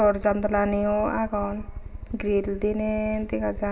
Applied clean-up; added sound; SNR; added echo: none; Aircraft; 11 dB; reverberation time 2.0 s.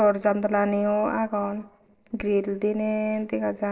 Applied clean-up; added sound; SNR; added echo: neural separator model SepFormer DNS4.